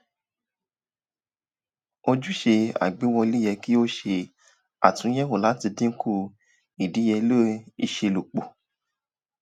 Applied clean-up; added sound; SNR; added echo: none; none; none; none.